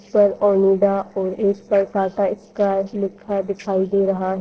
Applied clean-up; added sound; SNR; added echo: neural separator model SepFormer DNS4.